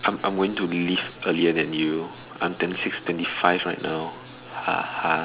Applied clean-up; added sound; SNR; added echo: none; none; none; none.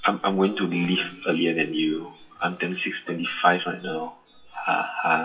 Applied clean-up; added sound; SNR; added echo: classical method WPE with log-MMSE.